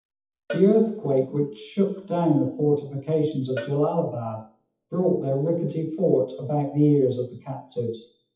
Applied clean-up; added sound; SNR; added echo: classical method WPE with log-MMSE.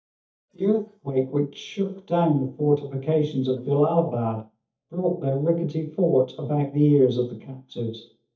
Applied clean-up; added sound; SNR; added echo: neural mask model DeepFilterNet 3.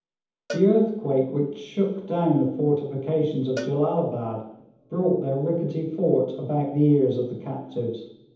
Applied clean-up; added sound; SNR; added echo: none; Cowbell; 20 dB; reverberation time 0.8 s.